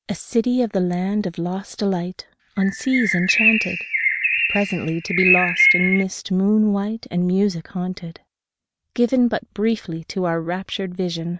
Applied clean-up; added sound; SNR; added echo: none; Bird; -1 dB; none.